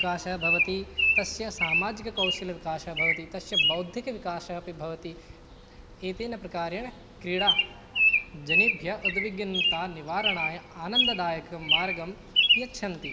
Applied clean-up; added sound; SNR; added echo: none; Bird vocalization, bird call, bird song; -5 dB; none.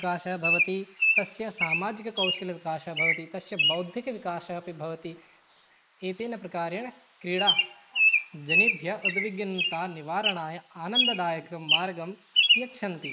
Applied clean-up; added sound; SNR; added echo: neural mask model Resemble Enhance denoiser.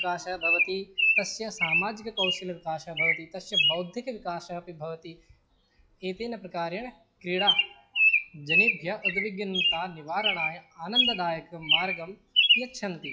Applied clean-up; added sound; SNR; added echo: classical method log-MMSE.